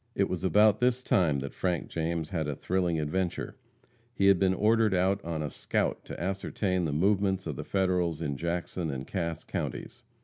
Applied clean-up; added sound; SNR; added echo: none; none; none; none.